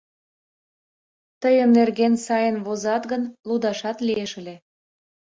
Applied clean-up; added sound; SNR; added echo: none; none; none; none.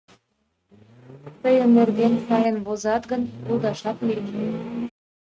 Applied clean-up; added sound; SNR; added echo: neural mask model RNNoise.